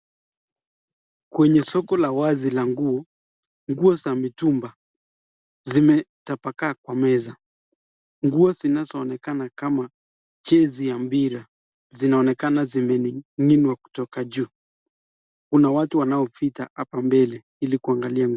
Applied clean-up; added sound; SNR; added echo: none; none; none; none.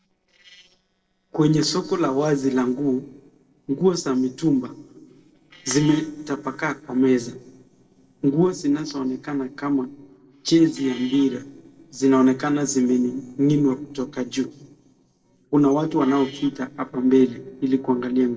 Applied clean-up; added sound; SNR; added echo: neural separator model SepFormer DNS4.